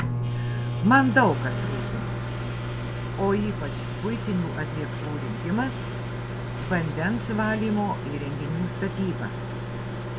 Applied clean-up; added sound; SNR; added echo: none; Microwave oven; 2 dB; none.